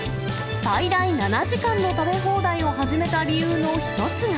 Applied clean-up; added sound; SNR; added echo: none; none; none; none.